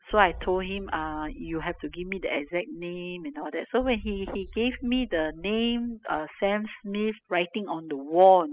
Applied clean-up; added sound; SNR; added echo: classical method spectral subtraction.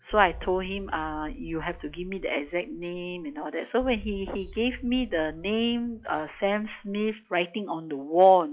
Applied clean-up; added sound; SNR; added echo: classical method log-MMSE.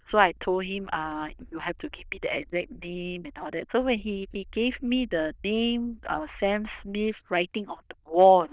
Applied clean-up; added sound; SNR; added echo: neural diffusion model UNIVERSE++.